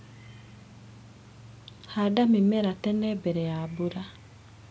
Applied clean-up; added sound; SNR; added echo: none; none; none; none.